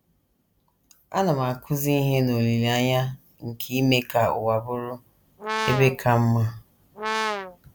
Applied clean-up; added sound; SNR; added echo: none; Brass instrument; 5 dB; none.